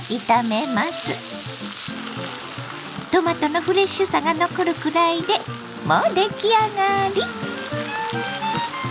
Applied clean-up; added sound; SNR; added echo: none; none; none; none.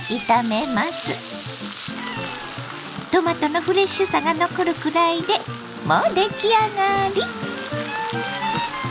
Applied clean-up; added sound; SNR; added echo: none; Meow; 18 dB; none.